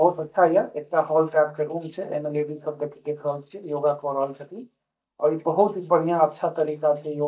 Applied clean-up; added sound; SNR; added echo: neural mask model DeepFilterNet 3.